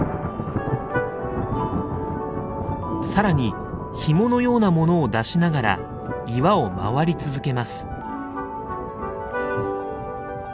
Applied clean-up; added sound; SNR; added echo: none; Thunder; 8 dB; none.